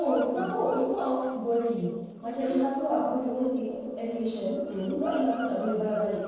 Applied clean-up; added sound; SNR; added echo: neural separator model SepFormer DNS4.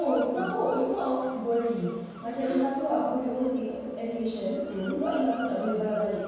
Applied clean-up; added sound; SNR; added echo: none; Bird vocalization, bird call, bird song; 19 dB; reverberation time 1.2 s.